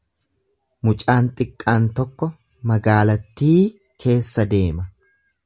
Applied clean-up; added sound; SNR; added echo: none; none; none; none.